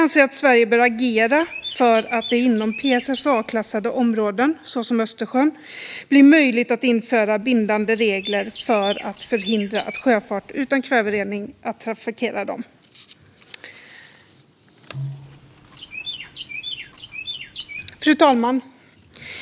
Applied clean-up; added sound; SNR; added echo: none; Chirp, tweet; 14 dB; none.